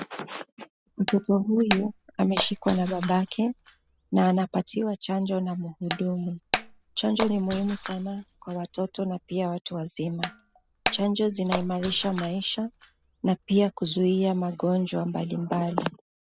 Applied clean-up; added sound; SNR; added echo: none; Shatter; 8 dB; none.